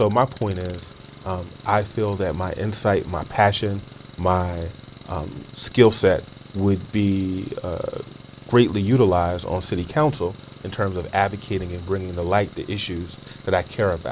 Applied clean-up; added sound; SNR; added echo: none; Engine; 19 dB; none.